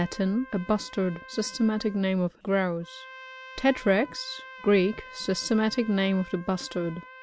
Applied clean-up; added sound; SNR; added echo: none; Trumpet; 19 dB; none.